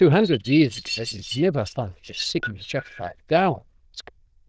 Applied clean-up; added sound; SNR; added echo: neural diffusion model UNIVERSE++.